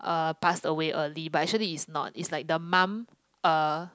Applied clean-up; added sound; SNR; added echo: none; none; none; none.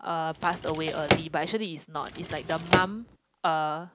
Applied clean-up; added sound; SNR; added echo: none; Drawer open or close; 0 dB; none.